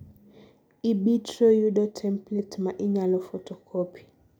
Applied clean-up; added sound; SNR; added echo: none; none; none; none.